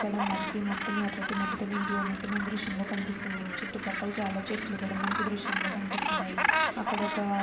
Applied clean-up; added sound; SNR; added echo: none; Gull, seagull; 0 dB; reverberation time 2.0 s.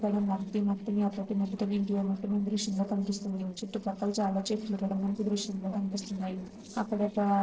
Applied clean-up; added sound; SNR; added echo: neural separator model SepFormer DNS4.